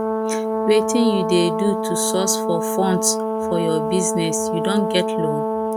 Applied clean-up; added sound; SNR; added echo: none; Brass instrument; 0 dB; none.